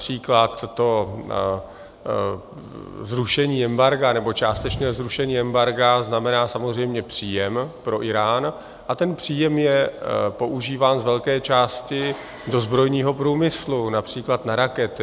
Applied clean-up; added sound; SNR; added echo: none; none; none; none.